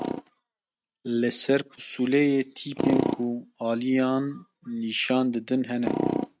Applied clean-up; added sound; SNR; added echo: neural mask model RNNoise.